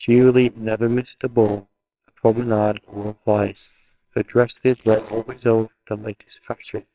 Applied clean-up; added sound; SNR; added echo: neural separator model SepFormer WHAMR!.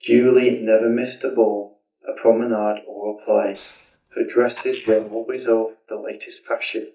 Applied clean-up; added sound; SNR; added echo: neural mask model DeepFilterNet 3.